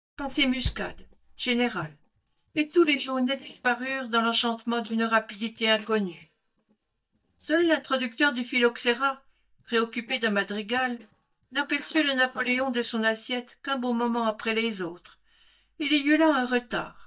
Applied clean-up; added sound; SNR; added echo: neural mask model DeepFilterNet 3.